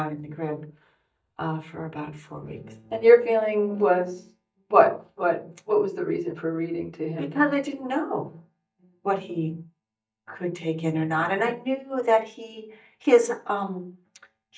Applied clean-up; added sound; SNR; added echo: neural mask model DeepFilterNet 3.